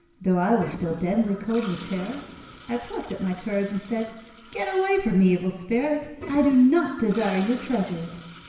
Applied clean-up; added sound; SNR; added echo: none; Toilet flush; 18 dB; reverberation time 1.0 s.